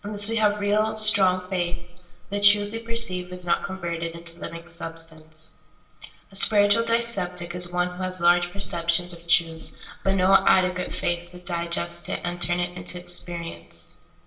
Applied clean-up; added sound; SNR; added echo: none; none; none; reverberation time 0.8 s.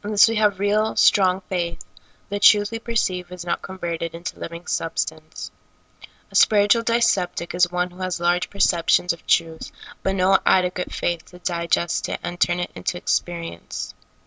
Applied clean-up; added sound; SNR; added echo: none; none; none; none.